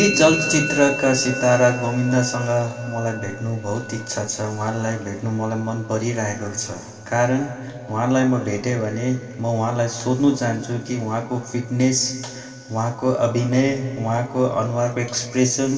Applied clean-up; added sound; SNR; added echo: none; Musical instrument; 13 dB; reverberation time 2.5 s.